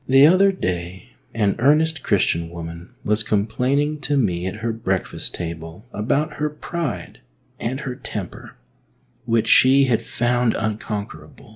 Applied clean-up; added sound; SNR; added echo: none; none; none; none.